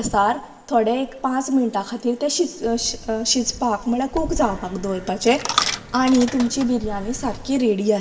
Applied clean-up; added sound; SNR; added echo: none; Coin (dropping); 8 dB; reverberation time 2.0 s.